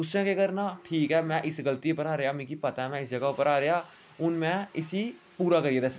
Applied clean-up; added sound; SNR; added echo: none; none; none; none.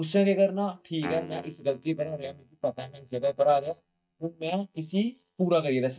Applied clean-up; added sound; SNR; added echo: neural mask model DeepFilterNet 3.